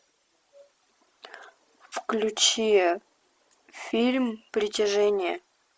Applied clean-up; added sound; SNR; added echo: none; none; none; none.